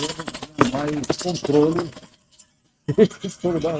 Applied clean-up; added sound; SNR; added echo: neural mask model RNNoise.